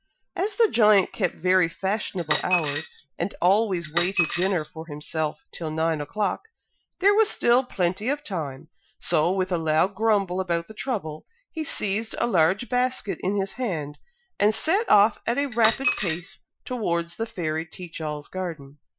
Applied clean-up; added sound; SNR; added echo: classical method Wiener filter.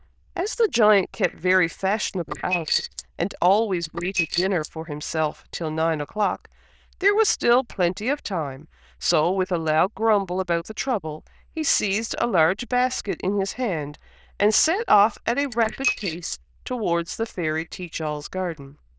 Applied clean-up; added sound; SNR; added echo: neural diffusion model UNIVERSE++.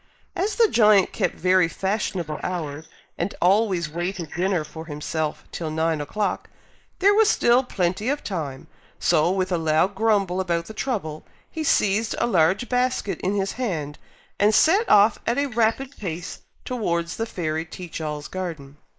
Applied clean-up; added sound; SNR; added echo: neural mask model Resemble Enhance denoiser.